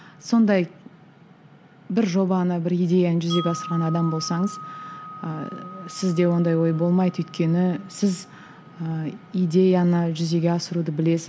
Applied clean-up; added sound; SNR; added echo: none; Wind chime; 18 dB; none.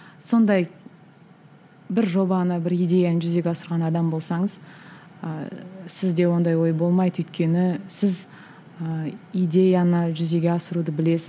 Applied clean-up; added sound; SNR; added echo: none; none; none; none.